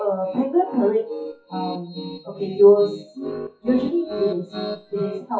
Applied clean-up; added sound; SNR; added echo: classical method WPE with log-MMSE.